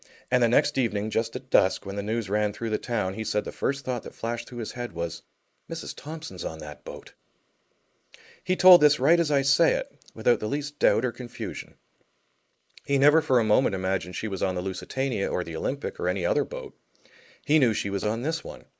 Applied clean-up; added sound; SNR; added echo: neural mask model Resemble Enhance denoiser.